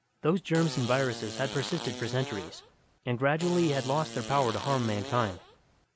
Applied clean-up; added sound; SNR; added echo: none; Fart; 11 dB; none.